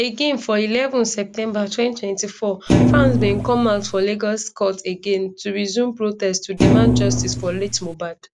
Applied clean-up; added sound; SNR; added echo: none; Thump, thud; -4 dB; none.